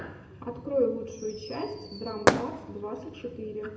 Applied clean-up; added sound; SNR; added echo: none; Fireworks; -2 dB; reverberation time 0.8 s.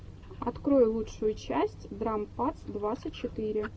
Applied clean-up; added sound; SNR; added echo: none; none; none; none.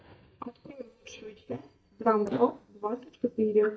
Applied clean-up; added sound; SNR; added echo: neural mask model DeepFilterNet 3.